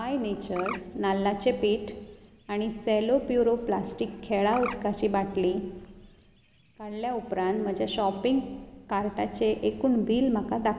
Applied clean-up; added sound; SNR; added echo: none; Bird; 19 dB; none.